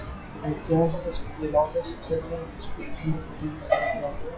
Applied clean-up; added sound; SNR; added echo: classical method WPE with log-MMSE.